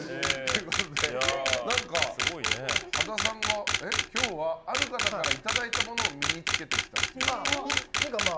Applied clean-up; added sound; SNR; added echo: none; Camera; -5 dB; none.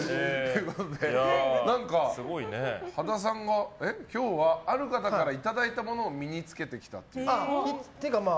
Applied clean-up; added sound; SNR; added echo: none; none; none; none.